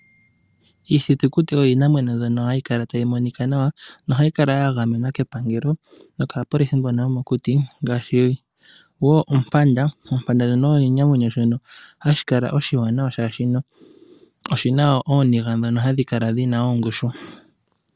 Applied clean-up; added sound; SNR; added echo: none; none; none; none.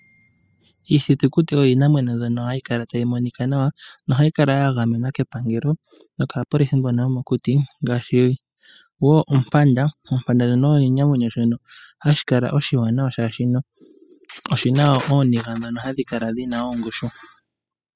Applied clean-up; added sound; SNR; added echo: classical method spectral subtraction.